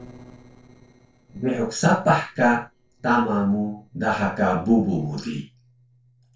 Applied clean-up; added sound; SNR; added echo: neural separator model SepFormer DNS4.